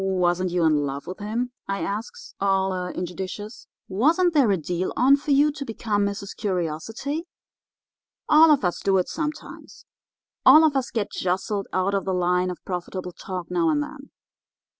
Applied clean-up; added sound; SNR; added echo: none; none; none; none.